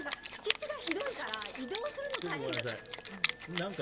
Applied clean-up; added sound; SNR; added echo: none; Wind instrument, woodwind instrument; -3 dB; reverberation time 1.1 s.